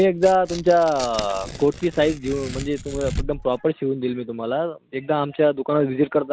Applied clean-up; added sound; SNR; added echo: none; Tearing; 14 dB; none.